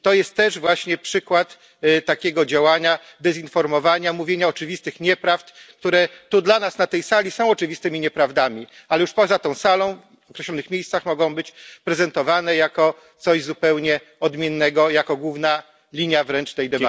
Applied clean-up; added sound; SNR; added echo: none; none; none; none.